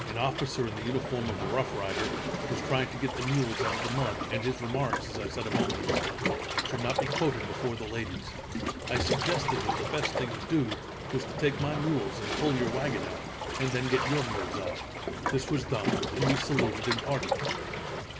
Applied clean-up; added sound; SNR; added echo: none; Waves, surf; 0 dB; none.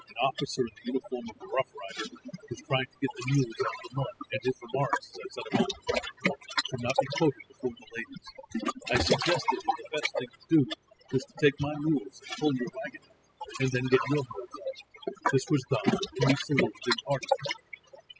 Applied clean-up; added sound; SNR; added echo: classical method spectral subtraction.